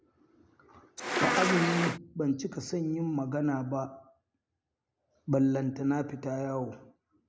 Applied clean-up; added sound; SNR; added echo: none; Insect; -3 dB; none.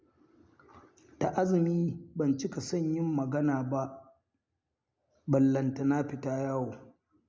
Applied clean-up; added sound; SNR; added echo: none; none; none; none.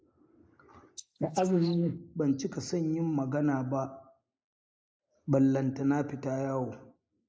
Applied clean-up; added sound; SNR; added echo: neural mask model Resemble Enhance denoiser.